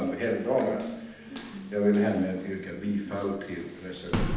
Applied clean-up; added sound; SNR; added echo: none; Water tap, faucet; 6 dB; reverberation time 0.9 s.